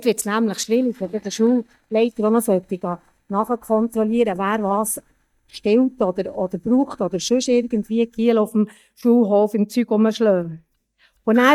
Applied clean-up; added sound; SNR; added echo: neural mask model DeepFilterNet 3.